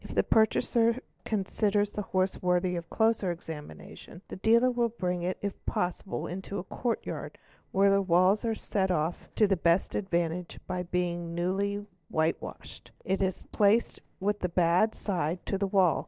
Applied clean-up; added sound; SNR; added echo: neural separator model SepFormer DNS4.